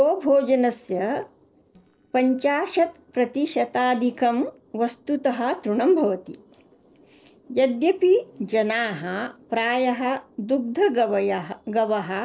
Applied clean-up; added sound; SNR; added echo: neural separator model SepFormer DNS4.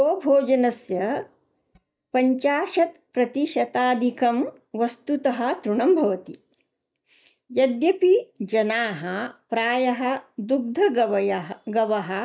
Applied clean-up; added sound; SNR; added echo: neural mask model DeepFilterNet 3.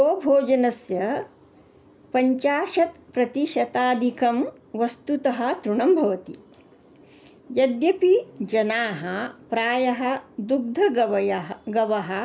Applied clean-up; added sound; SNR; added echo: none; none; none; none.